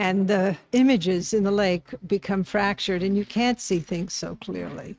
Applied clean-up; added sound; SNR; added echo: neural mask model RNNoise.